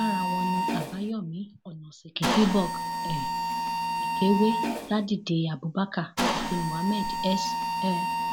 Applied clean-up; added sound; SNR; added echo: none; Mechanisms; 1 dB; none.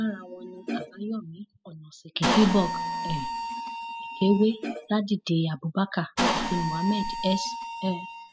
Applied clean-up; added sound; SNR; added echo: classical method spectral subtraction.